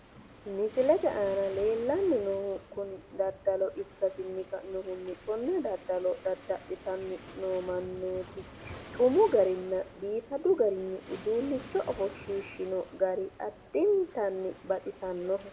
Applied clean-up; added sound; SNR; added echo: none; Waves, surf; 18 dB; reverberation time 2.1 s.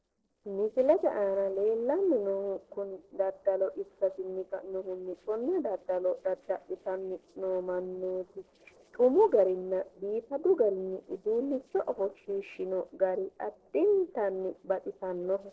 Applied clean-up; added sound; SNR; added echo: neural separator model SepFormer DNS4.